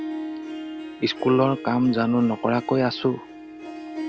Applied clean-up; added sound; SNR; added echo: none; Harp; 11 dB; none.